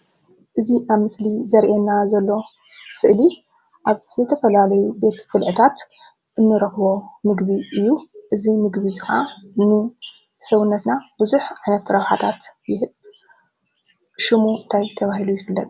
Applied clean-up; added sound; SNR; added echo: none; none; none; none.